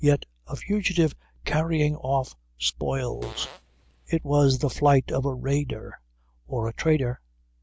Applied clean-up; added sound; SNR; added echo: none; Fart; 19 dB; none.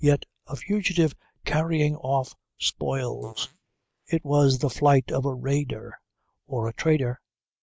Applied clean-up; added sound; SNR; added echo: neural mask model Resemble Enhance denoiser.